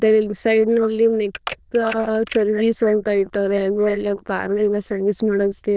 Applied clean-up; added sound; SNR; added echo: neural diffusion model UNIVERSE++.